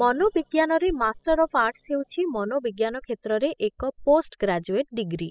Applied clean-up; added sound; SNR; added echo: classical method spectral subtraction.